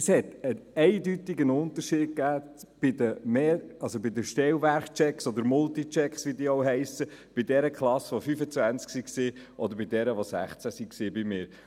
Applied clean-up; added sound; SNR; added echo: none; none; none; none.